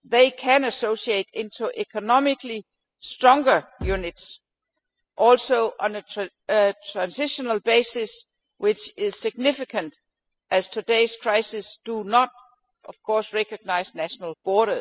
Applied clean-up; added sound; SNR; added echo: classical method spectral subtraction.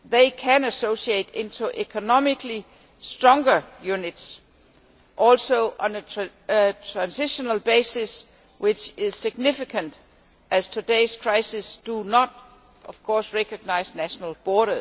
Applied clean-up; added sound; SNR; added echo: none; none; none; none.